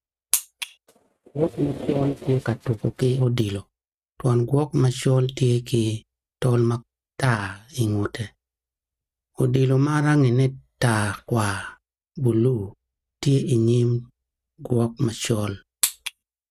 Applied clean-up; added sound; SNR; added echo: neural mask model RNNoise.